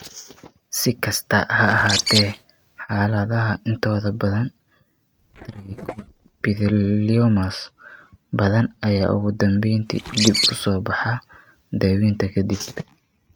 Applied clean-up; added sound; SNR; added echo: neural mask model RNNoise.